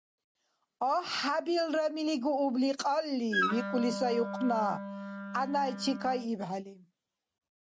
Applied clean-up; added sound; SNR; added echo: none; Wind instrument, woodwind instrument; 5 dB; none.